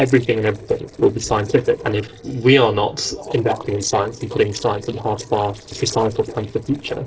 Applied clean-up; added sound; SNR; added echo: neural separator model SepFormer DNS4.